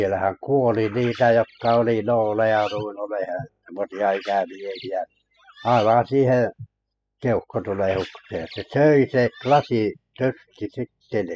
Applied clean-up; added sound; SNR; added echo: classical method spectral subtraction.